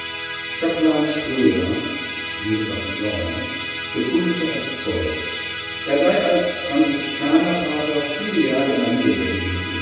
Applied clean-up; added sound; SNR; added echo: none; Musical instrument; 7 dB; reverberation time 1.1 s.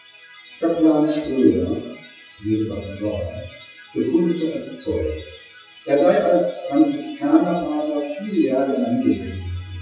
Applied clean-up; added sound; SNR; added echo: classical method WPE with log-MMSE.